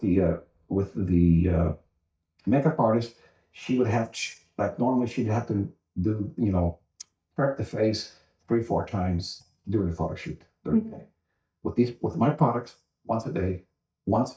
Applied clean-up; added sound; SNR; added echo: neural mask model DeepFilterNet 3.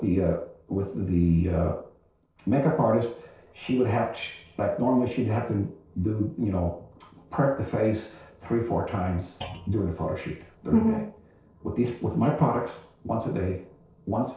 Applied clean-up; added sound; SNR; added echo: neural separator model SepFormer DNS4.